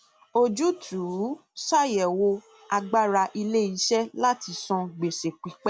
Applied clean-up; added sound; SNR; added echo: none; none; none; none.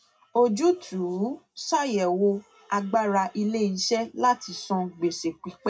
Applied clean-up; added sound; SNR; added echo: none; none; none; reverberation time 0.2 s.